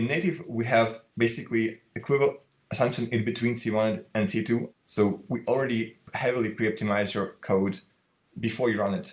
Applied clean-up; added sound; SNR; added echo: none; none; none; none.